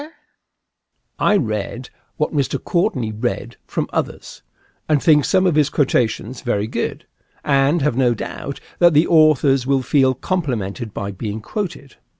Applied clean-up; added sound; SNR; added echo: none; none; none; none.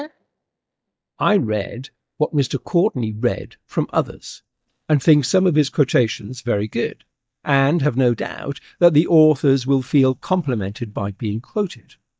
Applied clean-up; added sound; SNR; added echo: neural mask model DeepFilterNet 3.